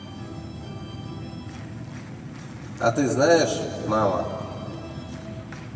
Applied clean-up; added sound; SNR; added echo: none; Organ; 14 dB; reverberation time 2.4 s.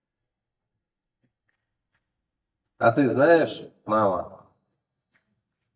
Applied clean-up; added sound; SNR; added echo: neural mask model DeepFilterNet 3.